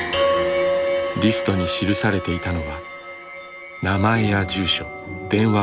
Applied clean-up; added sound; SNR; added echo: none; Musical instrument + Wind instrument, woodwind instrument; 15 dB; none.